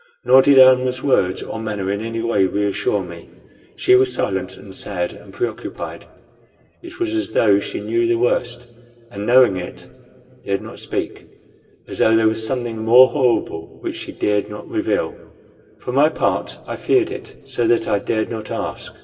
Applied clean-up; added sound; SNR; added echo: none; none; none; reverberation time 2.9 s.